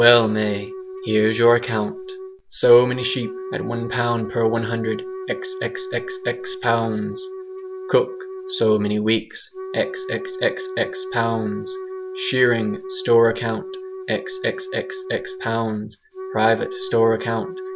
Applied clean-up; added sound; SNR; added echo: none; Wind instrument, woodwind instrument; 10 dB; none.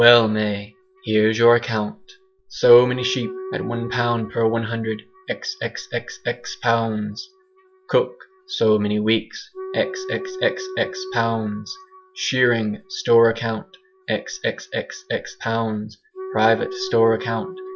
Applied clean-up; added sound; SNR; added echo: classical method log-MMSE.